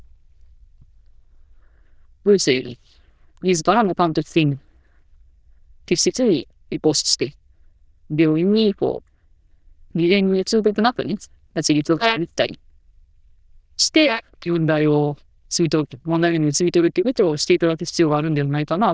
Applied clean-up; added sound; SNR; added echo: neural diffusion model UNIVERSE++.